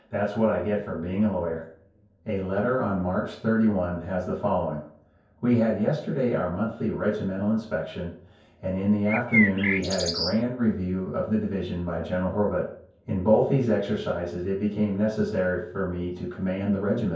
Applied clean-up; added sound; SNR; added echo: none; Bird; 2 dB; reverberation time 0.6 s.